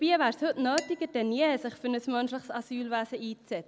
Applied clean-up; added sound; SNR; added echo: none; Dishes, pots, and pans; 18 dB; none.